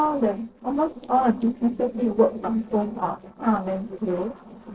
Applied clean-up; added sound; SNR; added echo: neural separator model SepFormer DNS4.